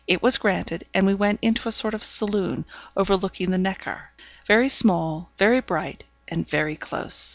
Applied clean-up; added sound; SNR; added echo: none; none; none; none.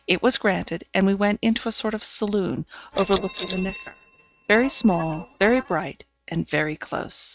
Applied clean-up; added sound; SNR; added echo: neural mask model RNNoise.